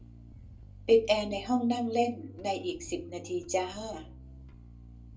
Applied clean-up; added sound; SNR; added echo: none; Bass guitar; 17 dB; reverberation time 0.2 s.